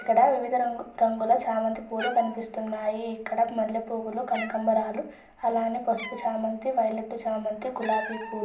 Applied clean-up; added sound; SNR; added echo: none; Cat; 17 dB; reverberation time 0.5 s.